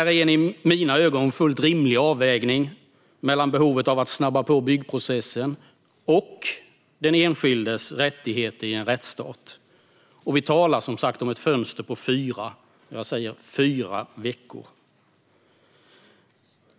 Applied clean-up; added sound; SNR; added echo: none; none; none; none.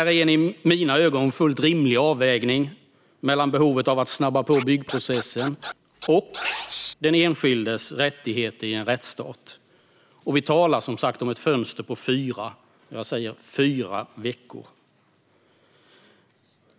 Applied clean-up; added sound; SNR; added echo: none; Scratching (performance technique); 13 dB; none.